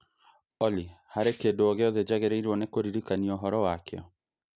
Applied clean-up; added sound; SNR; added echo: none; Rattle (instrument); 6 dB; none.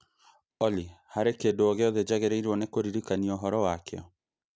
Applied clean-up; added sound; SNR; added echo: none; none; none; none.